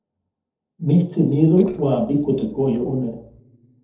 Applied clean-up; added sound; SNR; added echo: neural separator model SepFormer DNS4.